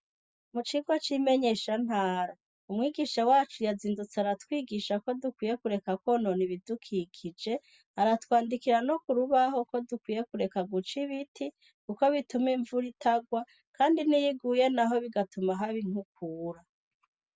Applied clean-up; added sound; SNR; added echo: none; none; none; none.